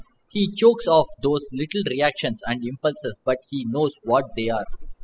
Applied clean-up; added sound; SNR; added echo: classical method spectral subtraction.